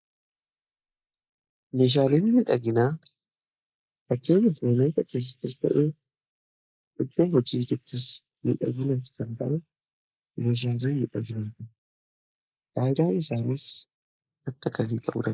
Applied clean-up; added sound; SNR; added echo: neural mask model Resemble Enhance denoiser.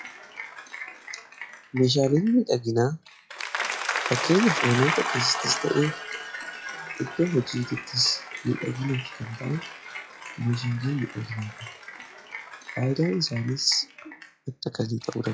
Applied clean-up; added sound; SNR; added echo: classical method log-MMSE.